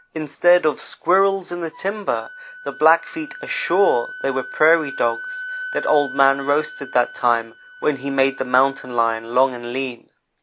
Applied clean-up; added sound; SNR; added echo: none; Wind instrument, woodwind instrument; 15 dB; none.